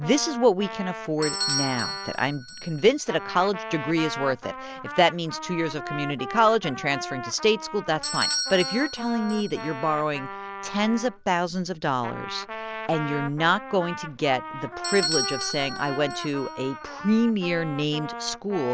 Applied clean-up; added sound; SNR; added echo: none; Trumpet + Bell / Doorbell; 8 dB; none.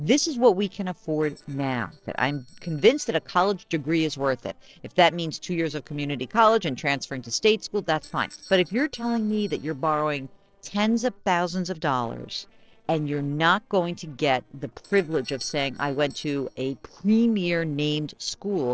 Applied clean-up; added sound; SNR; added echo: neural separator model SepFormer DNS4.